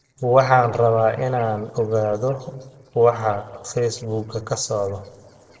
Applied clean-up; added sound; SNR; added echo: neural separator model SepFormer DNS4.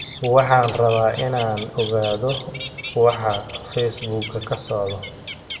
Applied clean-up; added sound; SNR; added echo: none; Bird; 13 dB; reverberation time 1.3 s.